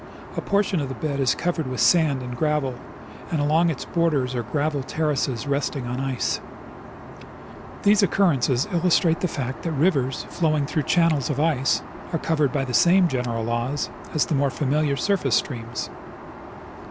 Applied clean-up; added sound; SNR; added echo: none; Aircraft; 14 dB; none.